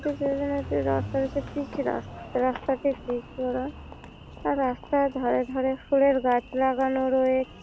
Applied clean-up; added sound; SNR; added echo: none; Engine; 15 dB; none.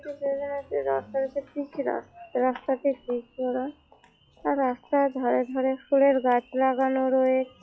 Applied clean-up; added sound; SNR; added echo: classical method log-MMSE.